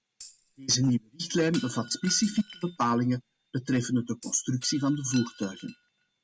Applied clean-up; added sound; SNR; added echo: none; Shatter + Tambourine; 19 dB; none.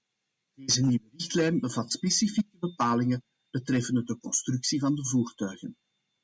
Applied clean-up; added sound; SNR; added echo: none; none; none; none.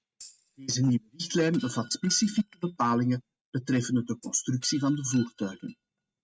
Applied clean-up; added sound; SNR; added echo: neural mask model RNNoise.